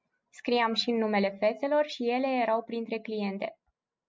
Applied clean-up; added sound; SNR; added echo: none; none; none; none.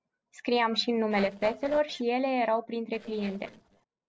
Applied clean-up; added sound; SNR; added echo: neural separator model SepFormer DNS4.